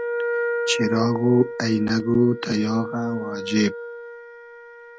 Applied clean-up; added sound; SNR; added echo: none; Wind instrument, woodwind instrument; 6 dB; none.